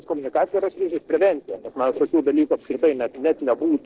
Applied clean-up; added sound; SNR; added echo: neural separator model SepFormer DNS4.